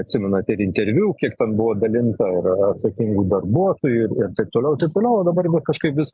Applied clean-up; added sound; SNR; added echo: none; none; none; none.